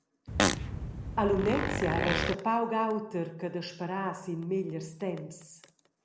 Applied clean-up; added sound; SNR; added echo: none; Fart; -1 dB; none.